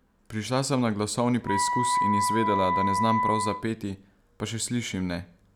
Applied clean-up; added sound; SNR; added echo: none; Wind instrument, woodwind instrument; -1 dB; none.